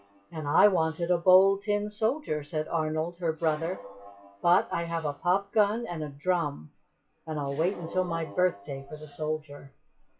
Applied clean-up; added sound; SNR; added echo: classical method WPE with log-MMSE.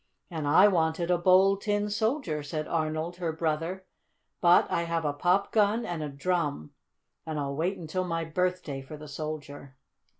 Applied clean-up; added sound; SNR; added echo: none; none; none; none.